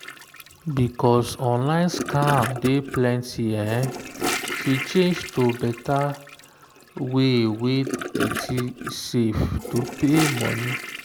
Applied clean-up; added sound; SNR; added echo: none; Toilet flush / Gurgling; 9 dB; none.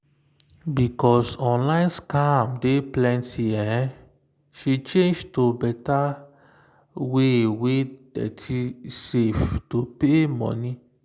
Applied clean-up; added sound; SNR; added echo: none; none; none; none.